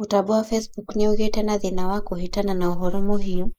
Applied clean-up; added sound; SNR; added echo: neural mask model Resemble Enhance denoiser.